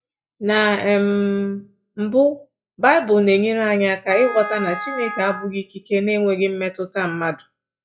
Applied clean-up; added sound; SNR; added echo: classical method log-MMSE.